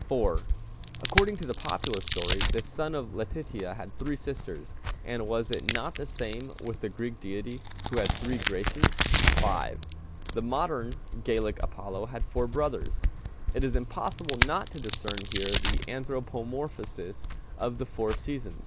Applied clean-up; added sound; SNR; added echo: none; Crack; -3 dB; none.